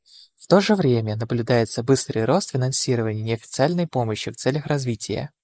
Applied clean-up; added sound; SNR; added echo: neural mask model Resemble Enhance denoiser.